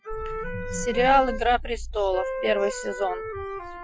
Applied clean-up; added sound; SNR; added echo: classical method Wiener filter.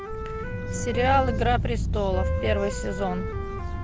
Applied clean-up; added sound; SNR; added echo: none; Wind instrument, woodwind instrument; 10 dB; none.